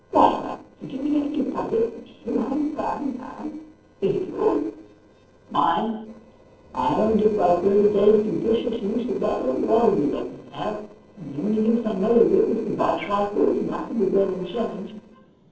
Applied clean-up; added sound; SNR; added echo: neural separator model SepFormer DNS4.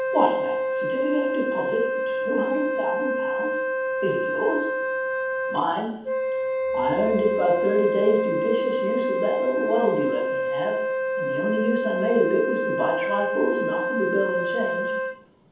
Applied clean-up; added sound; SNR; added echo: none; Wind instrument, woodwind instrument; -1 dB; reverberation time 0.8 s.